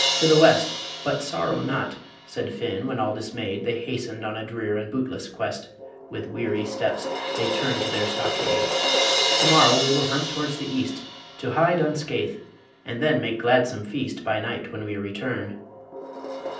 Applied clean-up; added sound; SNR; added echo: none; Crash cymbal; 4 dB; reverberation time 0.6 s.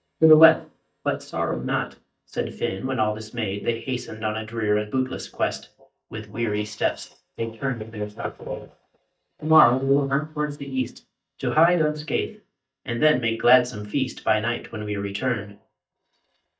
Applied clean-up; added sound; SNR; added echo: neural mask model DeepFilterNet 3.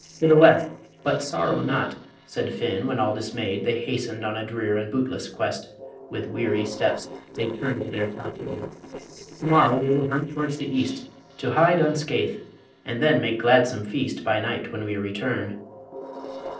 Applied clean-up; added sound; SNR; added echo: neural separator model SepFormer DNS4.